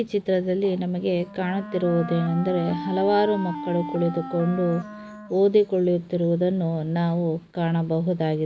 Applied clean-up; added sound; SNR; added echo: none; Wind instrument, woodwind instrument; 14 dB; none.